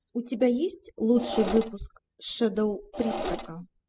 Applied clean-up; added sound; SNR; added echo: classical method spectral subtraction.